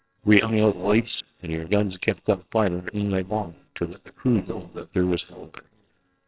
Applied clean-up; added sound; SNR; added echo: neural separator model SepFormer WHAMR!.